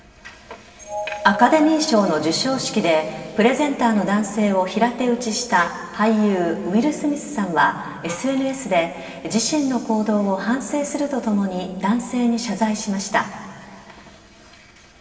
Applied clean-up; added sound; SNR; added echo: none; Wind instrument, woodwind instrument; 15 dB; reverberation time 2.3 s.